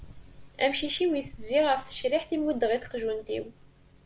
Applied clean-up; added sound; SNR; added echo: none; none; none; none.